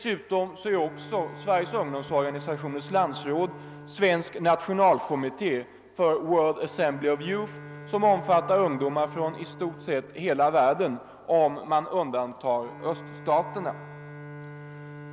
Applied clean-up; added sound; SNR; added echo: none; Bowed string instrument; 17 dB; none.